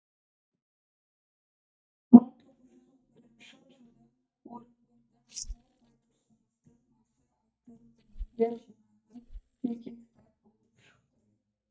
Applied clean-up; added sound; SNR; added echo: neural mask model DeepFilterNet 3.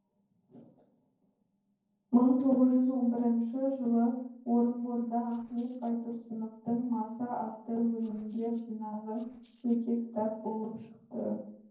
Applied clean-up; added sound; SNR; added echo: neural separator model SepFormer DNS4.